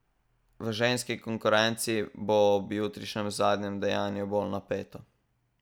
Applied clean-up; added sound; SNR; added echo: none; none; none; none.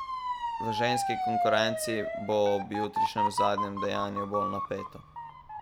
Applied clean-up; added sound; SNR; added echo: none; Motor vehicle (road) / Siren; 0 dB; none.